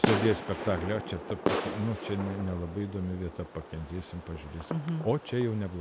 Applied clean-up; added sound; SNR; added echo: none; Fireworks; 4 dB; none.